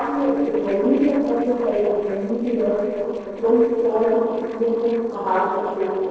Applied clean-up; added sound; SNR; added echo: neural separator model SepFormer DNS4.